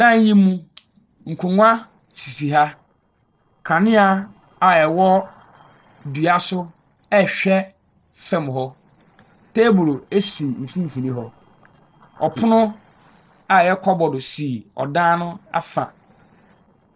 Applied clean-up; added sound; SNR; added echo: neural separator model SepFormer DNS4.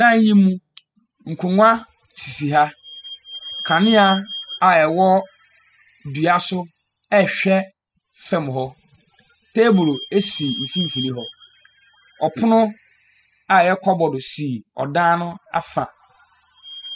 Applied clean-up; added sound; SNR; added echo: classical method spectral subtraction.